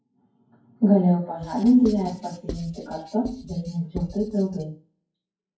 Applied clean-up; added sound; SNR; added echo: classical method WPE with log-MMSE.